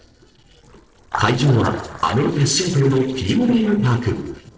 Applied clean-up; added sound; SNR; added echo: neural separator model SepFormer DNS4.